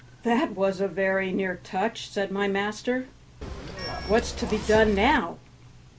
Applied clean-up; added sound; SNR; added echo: none; Zipper (clothing) / Telephone; 7 dB; none.